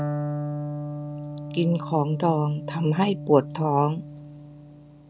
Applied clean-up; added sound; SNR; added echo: none; Electric guitar; 7 dB; none.